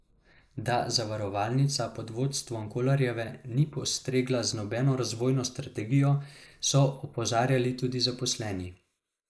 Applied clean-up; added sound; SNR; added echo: neural mask model Resemble Enhance denoiser.